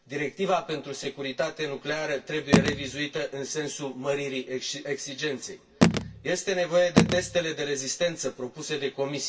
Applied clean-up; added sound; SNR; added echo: none; Telephone; -3 dB; reverberation time 0.2 s.